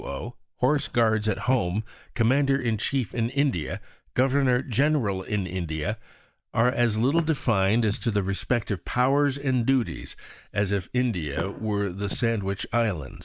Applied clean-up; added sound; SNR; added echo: neural mask model DeepFilterNet 3.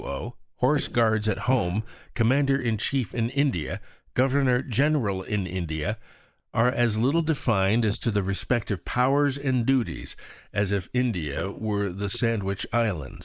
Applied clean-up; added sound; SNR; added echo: neural mask model Resemble Enhance denoiser.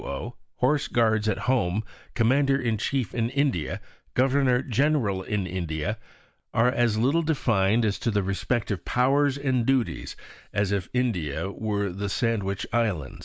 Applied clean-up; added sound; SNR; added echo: none; none; none; none.